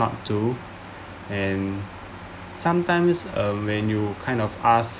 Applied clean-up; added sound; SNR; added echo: none; none; none; none.